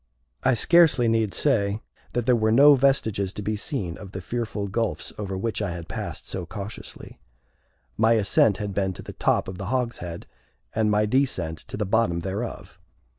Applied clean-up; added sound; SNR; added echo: none; none; none; none.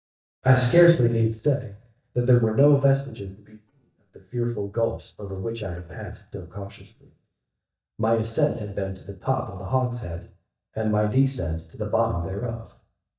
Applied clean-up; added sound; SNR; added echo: neural mask model DeepFilterNet 3.